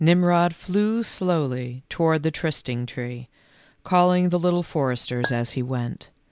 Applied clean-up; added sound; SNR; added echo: none; Chink, clink; 10 dB; none.